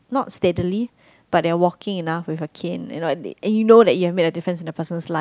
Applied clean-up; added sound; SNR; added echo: none; none; none; none.